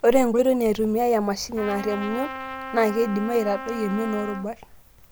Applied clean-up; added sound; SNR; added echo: none; Trumpet; 13 dB; none.